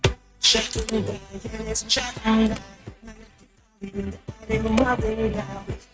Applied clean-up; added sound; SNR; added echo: neural mask model RNNoise.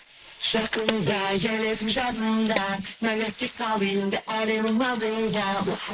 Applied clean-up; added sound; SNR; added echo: neural mask model Resemble Enhance denoiser.